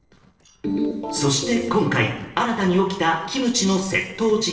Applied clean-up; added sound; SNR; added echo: neural separator model SepFormer DNS4.